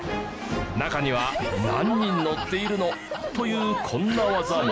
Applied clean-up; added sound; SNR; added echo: none; Gunshot, gunfire; 20 dB; none.